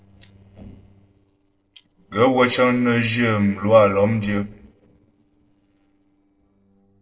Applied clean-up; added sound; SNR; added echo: neural separator model SepFormer DNS4.